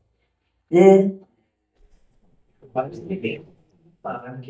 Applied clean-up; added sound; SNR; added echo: neural mask model DeepFilterNet 3.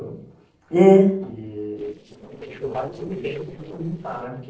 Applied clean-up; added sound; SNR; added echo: neural separator model SepFormer DNS4.